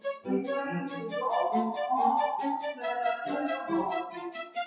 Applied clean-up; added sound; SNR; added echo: classical method WPE with log-MMSE.